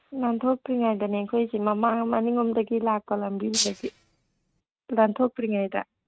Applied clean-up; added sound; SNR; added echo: neural mask model RNNoise.